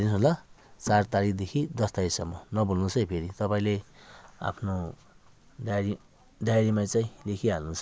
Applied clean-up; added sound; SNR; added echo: none; none; none; none.